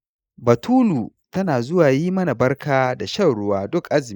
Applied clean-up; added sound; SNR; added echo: neural mask model Resemble Enhance denoiser.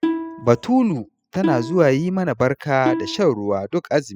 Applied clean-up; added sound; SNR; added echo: classical method spectral subtraction.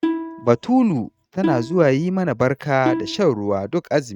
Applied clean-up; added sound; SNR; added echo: neural mask model RNNoise.